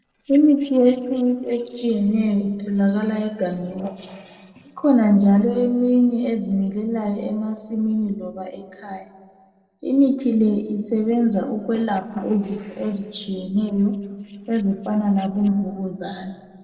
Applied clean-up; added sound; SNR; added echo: neural separator model SepFormer DNS4.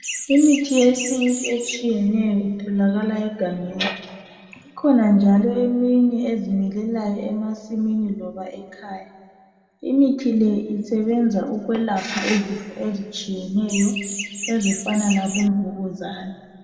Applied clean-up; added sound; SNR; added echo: none; Chirp, tweet; 8 dB; reverberation time 1.6 s.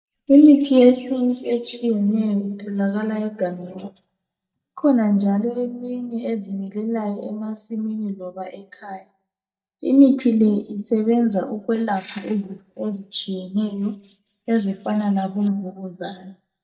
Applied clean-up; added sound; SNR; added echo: neural mask model DeepFilterNet 3.